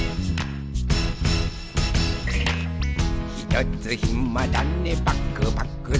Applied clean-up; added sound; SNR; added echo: none; none; none; none.